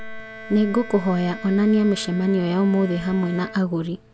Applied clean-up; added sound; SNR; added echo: none; Bowed string instrument; 17 dB; none.